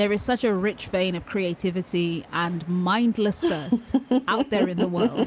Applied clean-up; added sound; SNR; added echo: none; none; none; none.